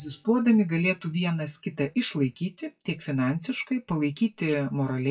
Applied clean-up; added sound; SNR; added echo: classical method WPE with log-MMSE.